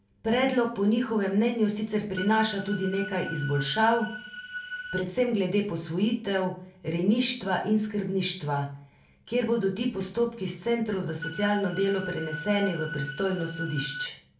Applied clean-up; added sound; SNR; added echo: none; Organ; 0 dB; reverberation time 0.3 s.